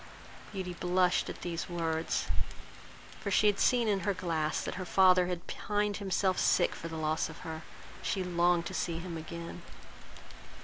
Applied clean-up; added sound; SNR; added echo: none; Rain; 19 dB; none.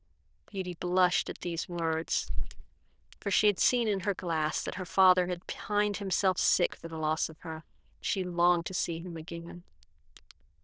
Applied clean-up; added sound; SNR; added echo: neural diffusion model UNIVERSE++.